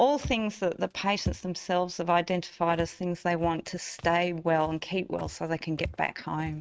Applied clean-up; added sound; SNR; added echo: neural mask model RNNoise.